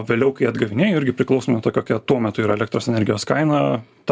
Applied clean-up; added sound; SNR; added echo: none; none; none; none.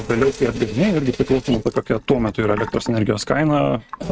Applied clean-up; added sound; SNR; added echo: neural mask model RNNoise.